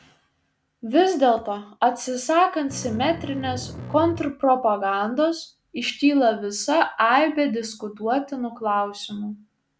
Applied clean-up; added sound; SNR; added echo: none; Bass guitar; 11 dB; none.